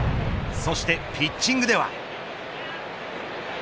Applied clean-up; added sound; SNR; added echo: none; Explosion; 5 dB; none.